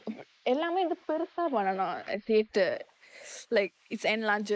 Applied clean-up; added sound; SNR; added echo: neural mask model Resemble Enhance denoiser.